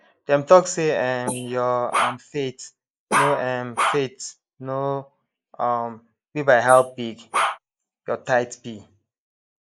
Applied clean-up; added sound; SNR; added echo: neural mask model Resemble Enhance denoiser.